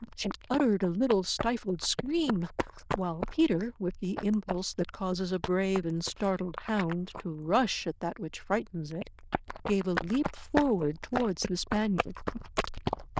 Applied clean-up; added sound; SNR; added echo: neural diffusion model UNIVERSE++.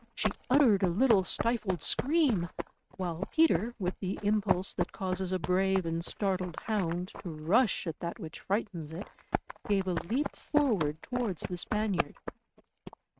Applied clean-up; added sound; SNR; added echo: neural mask model RNNoise.